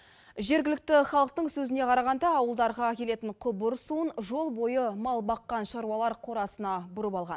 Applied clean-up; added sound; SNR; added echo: none; none; none; none.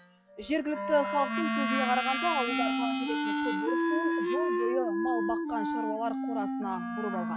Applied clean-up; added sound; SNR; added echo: classical method log-MMSE.